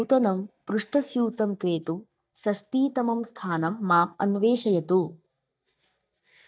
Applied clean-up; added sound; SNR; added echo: neural mask model DeepFilterNet 3.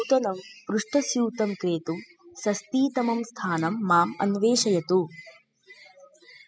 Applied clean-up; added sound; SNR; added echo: classical method spectral subtraction.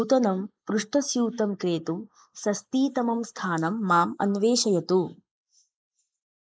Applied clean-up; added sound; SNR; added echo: neural mask model Resemble Enhance denoiser.